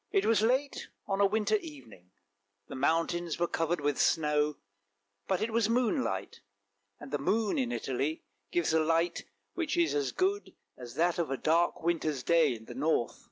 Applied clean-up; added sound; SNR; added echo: none; none; none; none.